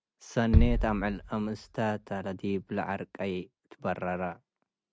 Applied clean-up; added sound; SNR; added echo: none; Bass drum; 0 dB; none.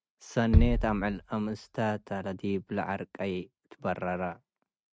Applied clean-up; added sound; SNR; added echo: neural mask model RNNoise.